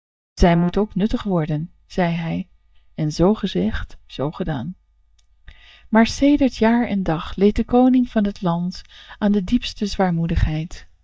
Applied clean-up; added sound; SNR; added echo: neural mask model DeepFilterNet 3.